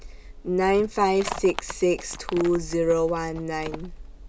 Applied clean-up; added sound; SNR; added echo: none; Livestock, farm animals, working animals; 12 dB; none.